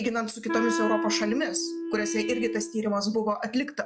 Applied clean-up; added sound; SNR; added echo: classical method log-MMSE.